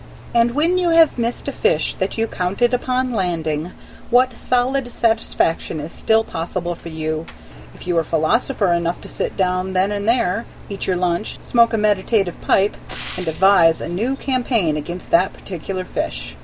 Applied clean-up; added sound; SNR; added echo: none; Frying (food); 14 dB; none.